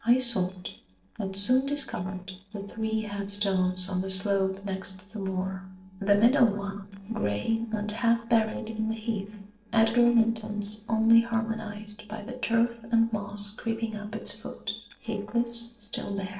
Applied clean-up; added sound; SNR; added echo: neural separator model SepFormer DNS4.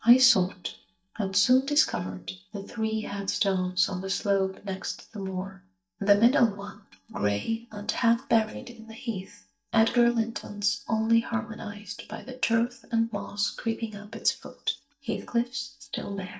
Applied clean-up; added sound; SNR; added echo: neural mask model DeepFilterNet 3.